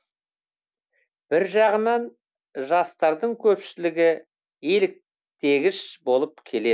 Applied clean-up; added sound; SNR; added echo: none; none; none; none.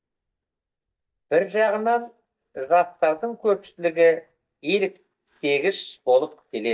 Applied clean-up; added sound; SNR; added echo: neural mask model DeepFilterNet 3.